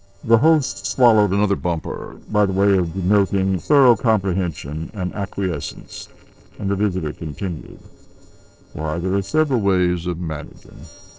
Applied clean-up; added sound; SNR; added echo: neural separator model SepFormer DNS4.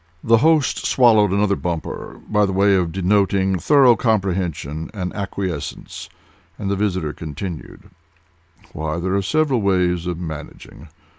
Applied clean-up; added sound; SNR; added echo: none; none; none; none.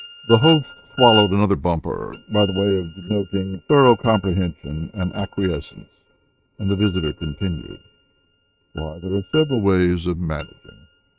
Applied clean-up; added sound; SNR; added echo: neural mask model RNNoise.